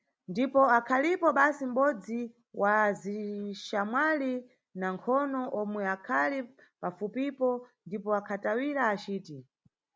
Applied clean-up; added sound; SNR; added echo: none; none; none; none.